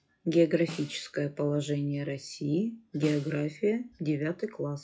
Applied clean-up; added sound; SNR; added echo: classical method log-MMSE.